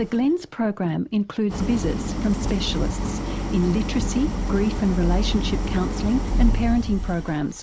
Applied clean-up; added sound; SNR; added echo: none; Idling; 1 dB; none.